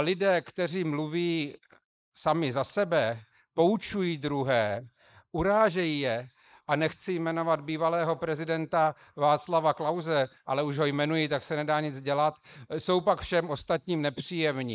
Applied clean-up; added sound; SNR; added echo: neural mask model Resemble Enhance denoiser.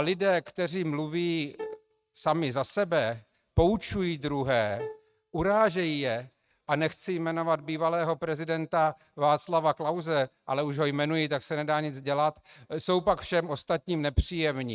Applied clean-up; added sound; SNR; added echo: neural mask model RNNoise.